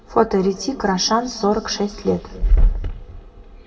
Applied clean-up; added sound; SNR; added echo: none; none; none; reverberation time 2.3 s.